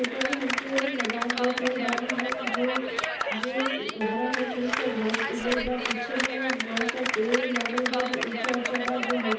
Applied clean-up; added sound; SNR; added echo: none; Clapping; 0 dB; reverberation time 1.2 s.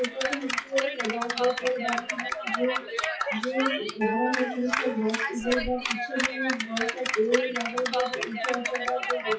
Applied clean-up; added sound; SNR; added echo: classical method WPE with log-MMSE.